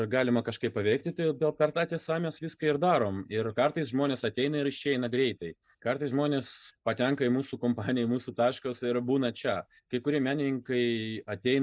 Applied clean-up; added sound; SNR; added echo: neural mask model Resemble Enhance denoiser.